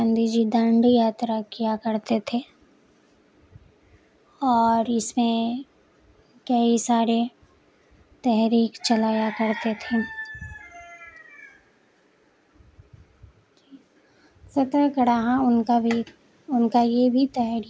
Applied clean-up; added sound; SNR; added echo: none; none; none; none.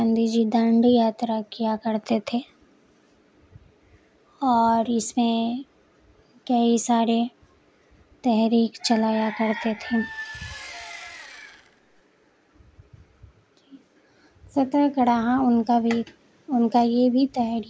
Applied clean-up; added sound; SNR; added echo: none; Engine; 20 dB; none.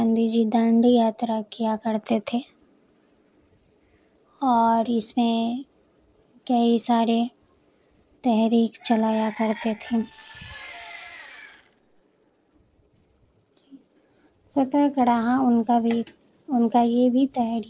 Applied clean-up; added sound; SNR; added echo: neural separator model SepFormer DNS4.